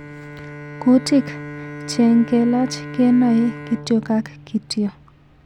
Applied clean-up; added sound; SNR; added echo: none; Bowed string instrument; 14 dB; none.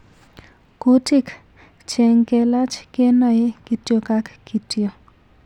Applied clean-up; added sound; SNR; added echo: none; none; none; none.